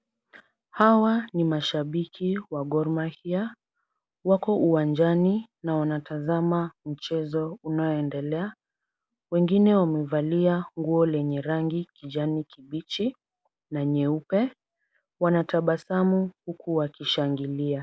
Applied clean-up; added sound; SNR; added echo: none; none; none; none.